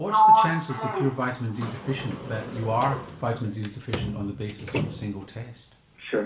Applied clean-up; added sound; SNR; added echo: none; Sliding door; -3 dB; reverberation time 0.4 s.